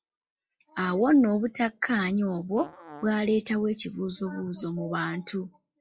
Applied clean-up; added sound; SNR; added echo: classical method log-MMSE.